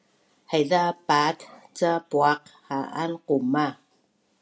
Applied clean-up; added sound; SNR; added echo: none; none; none; none.